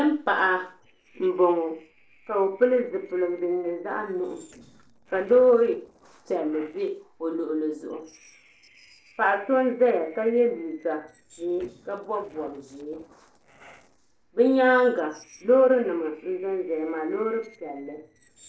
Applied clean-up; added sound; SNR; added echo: neural separator model SepFormer DNS4.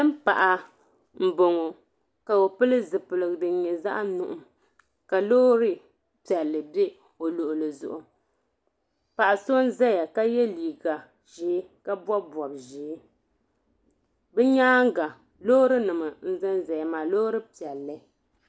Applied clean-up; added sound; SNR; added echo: none; none; none; none.